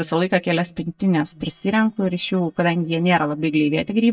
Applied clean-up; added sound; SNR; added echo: neural mask model DeepFilterNet 3.